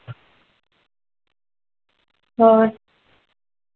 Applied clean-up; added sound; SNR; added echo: none; none; none; none.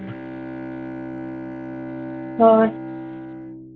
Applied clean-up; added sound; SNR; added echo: none; Bowed string instrument; 8 dB; none.